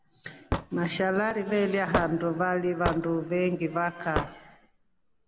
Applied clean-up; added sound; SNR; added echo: none; Hammer / Wood; 8 dB; none.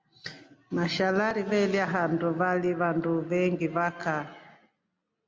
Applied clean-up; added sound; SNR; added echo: none; none; none; none.